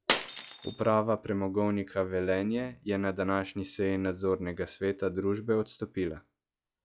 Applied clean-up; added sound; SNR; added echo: classical method log-MMSE.